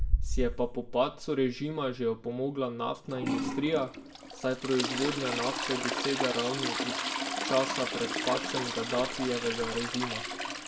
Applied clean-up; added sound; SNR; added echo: none; Trickle, dribble / Toilet flush; 1 dB; reverberation time 0.3 s.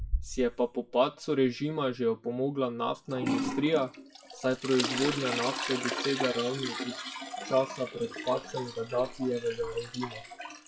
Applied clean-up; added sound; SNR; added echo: classical method WPE with log-MMSE.